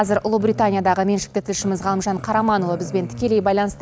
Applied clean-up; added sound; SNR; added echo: none; Growling; 15 dB; none.